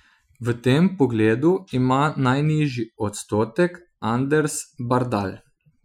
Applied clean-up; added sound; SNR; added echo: classical method Wiener filter.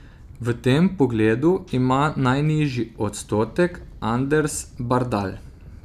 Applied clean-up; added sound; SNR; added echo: none; Animal; 20 dB; none.